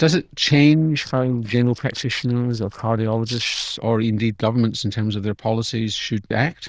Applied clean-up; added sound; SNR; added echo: neural diffusion model UNIVERSE++.